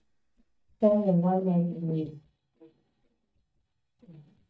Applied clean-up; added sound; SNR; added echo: neural mask model DeepFilterNet 3.